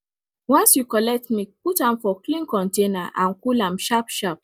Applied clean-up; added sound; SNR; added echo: none; none; none; none.